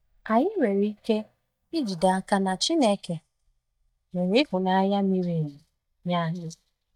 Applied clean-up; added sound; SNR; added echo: neural mask model DeepFilterNet 3.